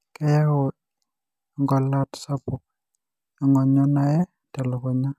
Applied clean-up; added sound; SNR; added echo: none; none; none; none.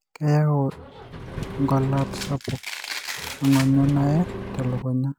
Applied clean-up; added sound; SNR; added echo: none; Domestic sounds, home sounds + Engine; 10 dB; none.